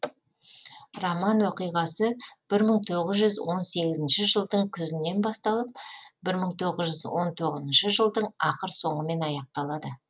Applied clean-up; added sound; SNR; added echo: none; none; none; none.